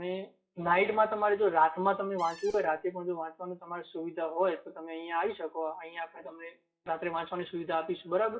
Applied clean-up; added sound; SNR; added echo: classical method WPE with log-MMSE.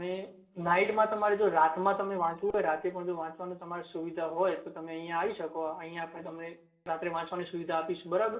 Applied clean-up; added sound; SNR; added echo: neural separator model SepFormer DNS4.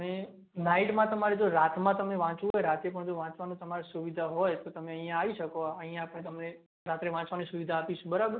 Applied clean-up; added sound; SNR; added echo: none; none; none; none.